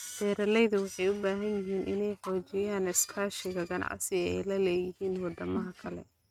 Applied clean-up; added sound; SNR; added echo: neural mask model RNNoise.